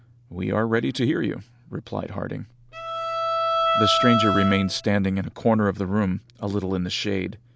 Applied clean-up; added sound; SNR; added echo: none; Bowed string instrument; 0 dB; none.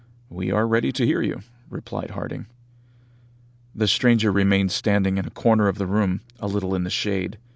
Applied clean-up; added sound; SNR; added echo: none; none; none; none.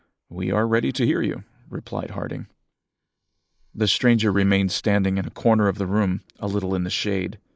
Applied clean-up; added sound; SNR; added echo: neural mask model Resemble Enhance denoiser.